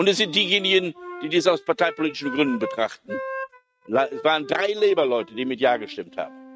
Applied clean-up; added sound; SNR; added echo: neural mask model RNNoise.